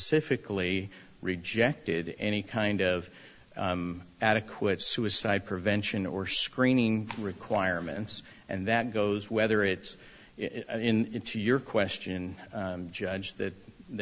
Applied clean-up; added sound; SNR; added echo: none; none; none; none.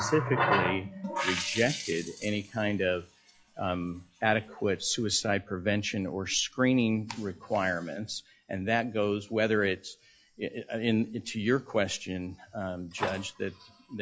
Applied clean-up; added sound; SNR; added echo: classical method log-MMSE.